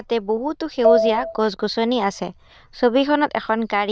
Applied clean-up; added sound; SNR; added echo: neural diffusion model UNIVERSE++.